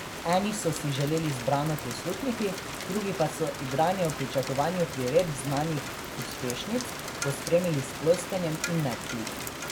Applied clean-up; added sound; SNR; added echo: none; Rain; 7 dB; none.